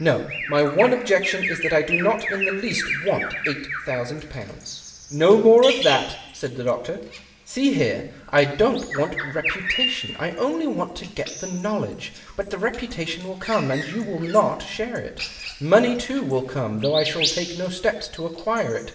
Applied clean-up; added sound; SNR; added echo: none; Bird vocalization, bird call, bird song; 9 dB; reverberation time 0.8 s.